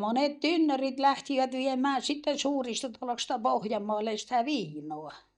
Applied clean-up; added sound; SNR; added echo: neural mask model DeepFilterNet 3.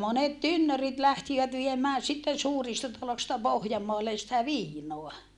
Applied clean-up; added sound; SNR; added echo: none; none; none; none.